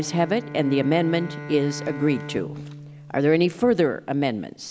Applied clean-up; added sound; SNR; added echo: none; Bowed string instrument; 14 dB; none.